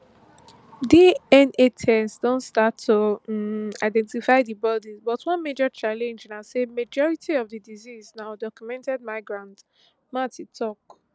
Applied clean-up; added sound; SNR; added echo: none; none; none; none.